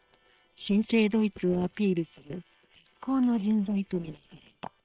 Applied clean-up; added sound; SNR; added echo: neural separator model SepFormer WHAM!.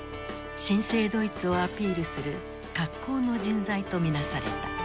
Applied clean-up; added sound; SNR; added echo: none; Piano; 19 dB; none.